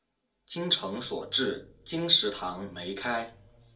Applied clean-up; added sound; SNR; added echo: none; none; none; reverberation time 0.2 s.